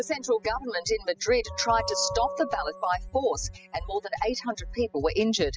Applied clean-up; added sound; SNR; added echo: classical method spectral subtraction.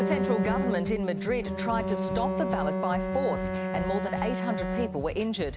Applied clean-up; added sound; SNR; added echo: none; Bass guitar + Bowed string instrument; 0 dB; none.